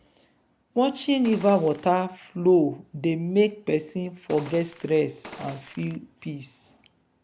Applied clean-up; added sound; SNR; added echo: none; Gunshot, gunfire; 18 dB; none.